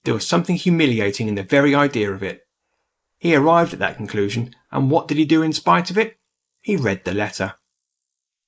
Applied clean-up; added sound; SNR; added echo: neural mask model Resemble Enhance denoiser.